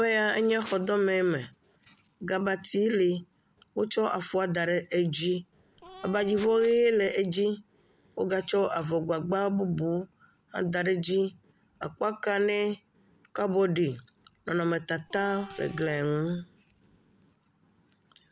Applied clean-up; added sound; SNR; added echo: none; Cat; 19 dB; none.